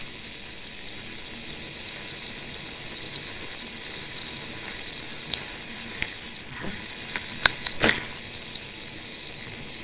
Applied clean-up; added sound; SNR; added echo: neural separator model SepFormer WHAMR!.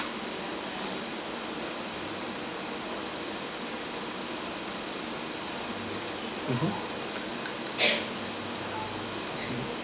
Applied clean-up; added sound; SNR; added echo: none; none; none; none.